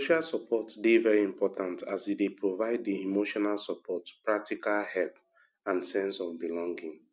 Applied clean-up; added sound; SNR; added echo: none; none; none; none.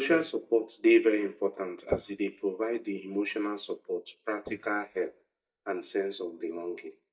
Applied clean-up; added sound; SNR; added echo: neural mask model DeepFilterNet 3.